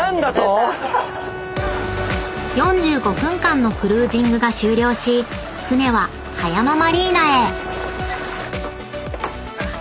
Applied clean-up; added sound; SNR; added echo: none; Bowed string instrument; 14 dB; none.